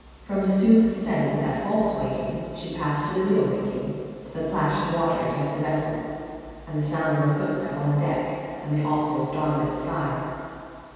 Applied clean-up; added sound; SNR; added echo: none; none; none; reverberation time 2.1 s.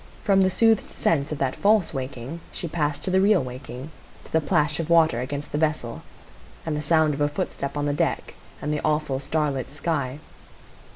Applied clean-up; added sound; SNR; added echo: none; none; none; none.